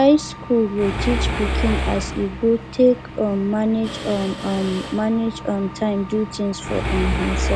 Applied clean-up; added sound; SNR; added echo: none; Mechanisms; 5 dB; none.